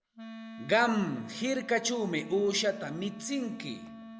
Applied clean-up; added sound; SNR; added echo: none; Wind instrument, woodwind instrument; 14 dB; none.